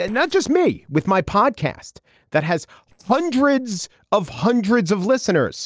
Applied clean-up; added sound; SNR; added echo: neural separator model SepFormer DNS4.